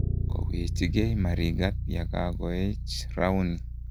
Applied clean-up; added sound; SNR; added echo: none; Bass guitar; 0 dB; none.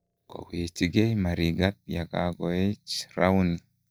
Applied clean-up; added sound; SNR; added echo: neural mask model DeepFilterNet 3.